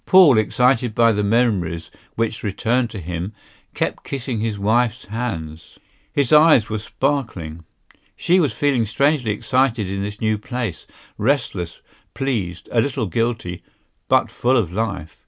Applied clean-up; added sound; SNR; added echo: none; none; none; none.